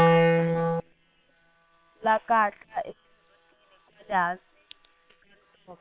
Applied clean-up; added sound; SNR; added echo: neural separator model SepFormer WHAM!.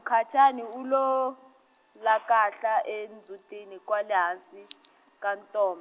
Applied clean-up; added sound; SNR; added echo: none; none; none; none.